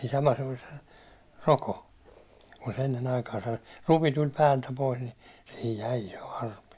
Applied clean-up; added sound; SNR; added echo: none; none; none; none.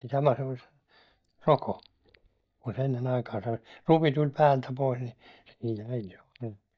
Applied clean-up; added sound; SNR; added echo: neural mask model DeepFilterNet 3.